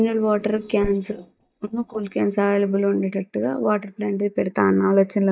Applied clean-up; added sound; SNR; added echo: neural mask model DeepFilterNet 3.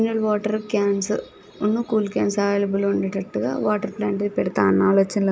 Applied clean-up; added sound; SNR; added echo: none; none; none; none.